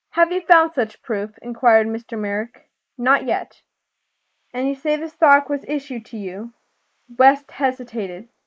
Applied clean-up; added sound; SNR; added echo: neural mask model Resemble Enhance denoiser.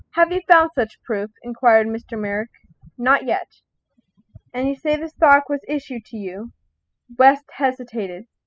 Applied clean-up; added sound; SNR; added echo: classical method spectral subtraction.